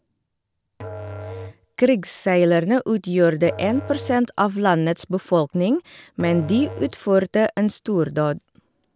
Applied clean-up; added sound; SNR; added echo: none; Musical instrument; 17 dB; none.